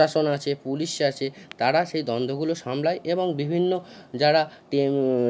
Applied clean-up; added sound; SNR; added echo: none; none; none; none.